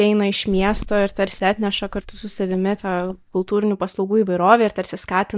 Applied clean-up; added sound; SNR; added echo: neural mask model DeepFilterNet 3.